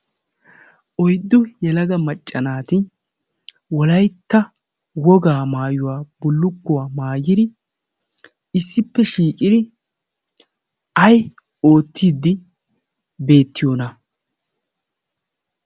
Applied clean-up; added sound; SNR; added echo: none; none; none; none.